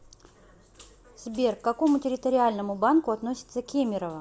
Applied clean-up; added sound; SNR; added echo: none; none; none; none.